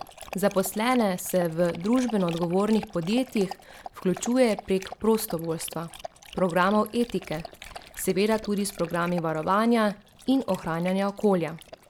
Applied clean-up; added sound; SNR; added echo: none; Dog; 17 dB; none.